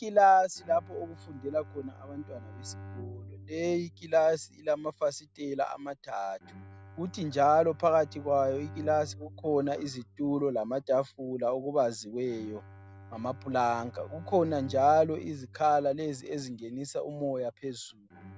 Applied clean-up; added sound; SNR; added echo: none; Bowed string instrument; 19 dB; none.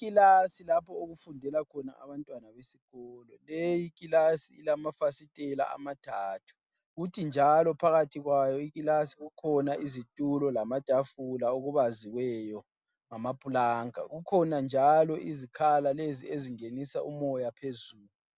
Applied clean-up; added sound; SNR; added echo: none; none; none; none.